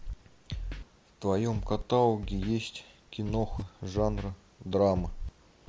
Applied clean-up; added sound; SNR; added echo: none; Scratching (performance technique); 8 dB; none.